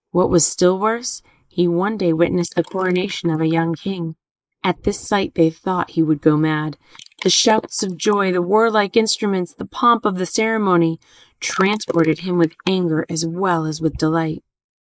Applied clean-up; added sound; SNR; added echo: neural mask model Resemble Enhance denoiser.